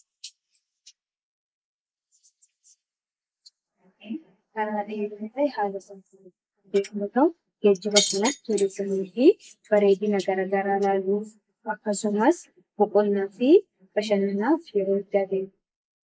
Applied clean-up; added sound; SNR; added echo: neural mask model Resemble Enhance denoiser.